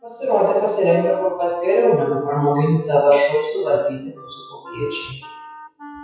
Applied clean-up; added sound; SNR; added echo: classical method WPE with log-MMSE.